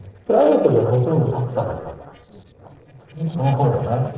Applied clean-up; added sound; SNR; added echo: neural separator model SepFormer DNS4.